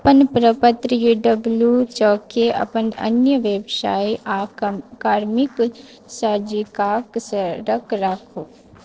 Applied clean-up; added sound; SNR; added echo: neural separator model SepFormer DNS4.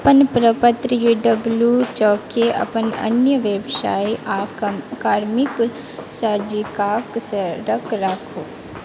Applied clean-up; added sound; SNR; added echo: none; Run; 18 dB; none.